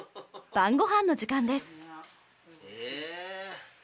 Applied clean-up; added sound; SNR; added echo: none; none; none; none.